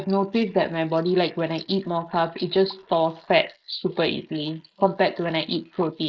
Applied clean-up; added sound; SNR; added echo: neural mask model Resemble Enhance denoiser.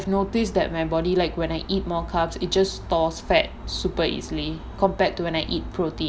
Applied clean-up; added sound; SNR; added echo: none; none; none; none.